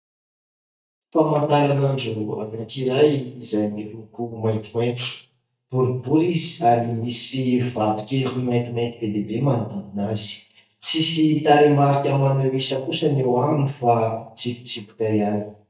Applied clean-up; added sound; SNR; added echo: neural mask model DeepFilterNet 3.